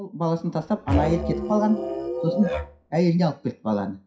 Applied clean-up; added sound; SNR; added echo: classical method WPE with log-MMSE.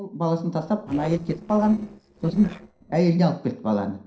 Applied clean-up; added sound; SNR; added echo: neural separator model SepFormer DNS4.